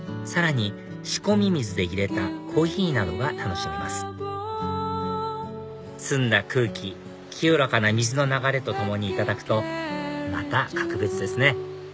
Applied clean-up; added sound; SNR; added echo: none; none; none; none.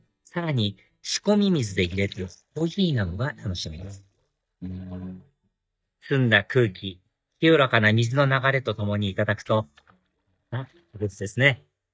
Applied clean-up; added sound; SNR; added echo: neural mask model DeepFilterNet 3.